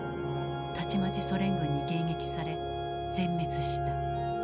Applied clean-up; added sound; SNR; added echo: none; none; none; none.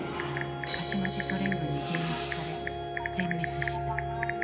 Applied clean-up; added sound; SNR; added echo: none; Crash cymbal + Typing; 4 dB; none.